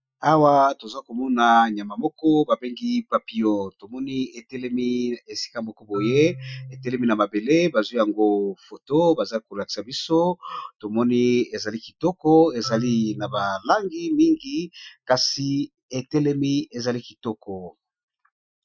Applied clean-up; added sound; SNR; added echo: classical method Wiener filter.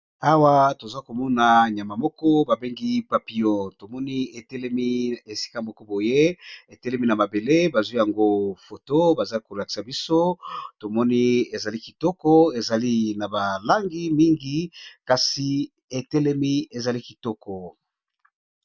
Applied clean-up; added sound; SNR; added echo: none; none; none; none.